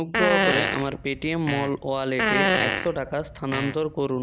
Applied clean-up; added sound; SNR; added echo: none; Fart; 0 dB; none.